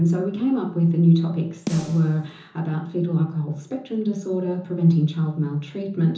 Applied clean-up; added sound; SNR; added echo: none; Snare drum; 17 dB; reverberation time 0.7 s.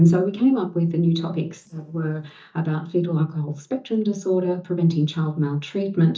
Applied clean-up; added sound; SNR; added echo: neural mask model DeepFilterNet 3.